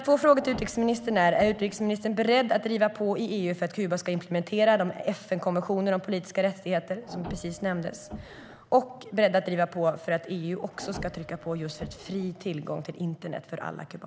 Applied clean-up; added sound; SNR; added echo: none; Printer; 16 dB; none.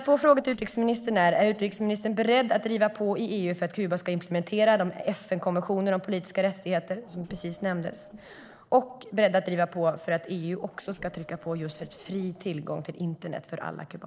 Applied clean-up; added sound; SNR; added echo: neural separator model SepFormer DNS4.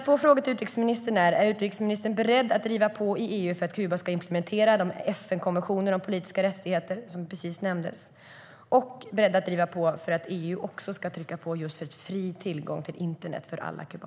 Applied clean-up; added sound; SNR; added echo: none; none; none; none.